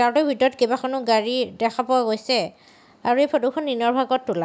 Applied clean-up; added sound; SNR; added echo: none; none; none; none.